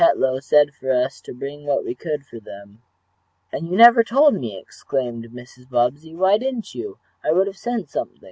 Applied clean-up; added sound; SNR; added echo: none; none; none; none.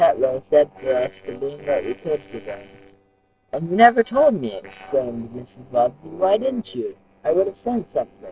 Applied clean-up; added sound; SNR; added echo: neural separator model SepFormer DNS4.